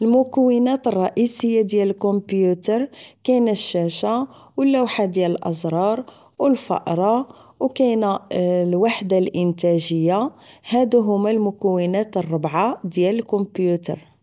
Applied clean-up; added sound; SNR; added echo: none; none; none; none.